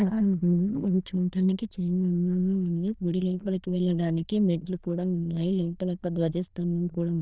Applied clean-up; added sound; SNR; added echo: neural diffusion model UNIVERSE++.